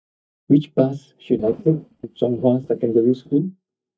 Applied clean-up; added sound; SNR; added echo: neural mask model DeepFilterNet 3.